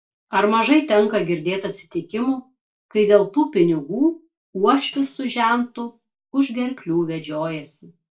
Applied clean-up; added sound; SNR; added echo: neural separator model SepFormer DNS4.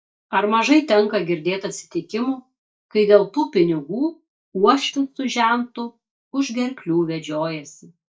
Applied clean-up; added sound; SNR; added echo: neural mask model DeepFilterNet 3.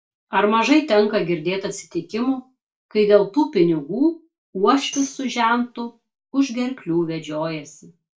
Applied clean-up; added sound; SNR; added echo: none; Tambourine; 18 dB; reverberation time 0.2 s.